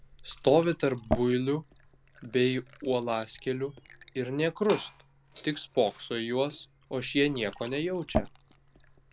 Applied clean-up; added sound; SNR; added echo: none; Chirp, tweet + Liquid; 9 dB; none.